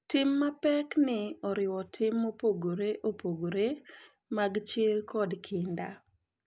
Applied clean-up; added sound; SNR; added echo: none; none; none; none.